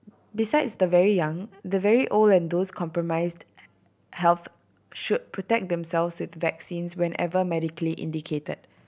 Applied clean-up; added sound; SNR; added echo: none; none; none; none.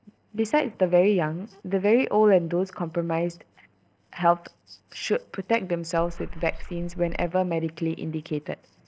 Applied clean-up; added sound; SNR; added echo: neural separator model SepFormer DNS4.